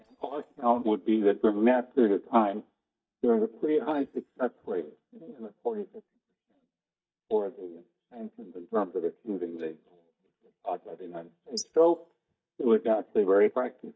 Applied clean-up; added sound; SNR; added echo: neural mask model DeepFilterNet 3.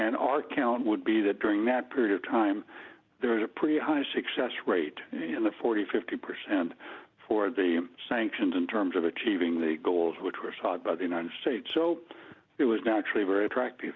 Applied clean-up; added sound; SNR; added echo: none; none; none; none.